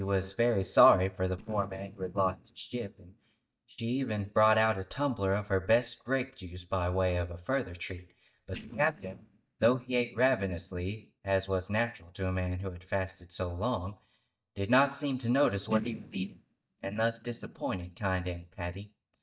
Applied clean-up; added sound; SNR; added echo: neural mask model DeepFilterNet 3.